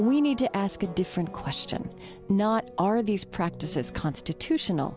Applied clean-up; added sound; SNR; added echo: none; none; none; none.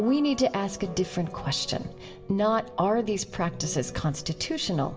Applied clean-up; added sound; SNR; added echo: none; none; none; reverberation time 0.6 s.